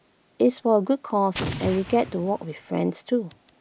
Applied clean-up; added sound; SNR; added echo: none; Explosion; 9 dB; none.